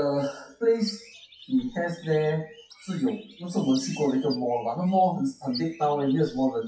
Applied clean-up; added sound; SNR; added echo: classical method WPE with log-MMSE.